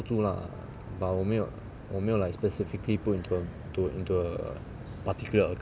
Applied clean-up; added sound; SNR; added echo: none; none; none; none.